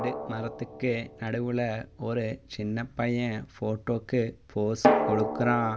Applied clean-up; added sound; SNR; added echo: none; Drum; 2 dB; none.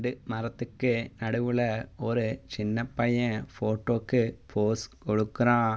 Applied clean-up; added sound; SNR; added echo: none; none; none; none.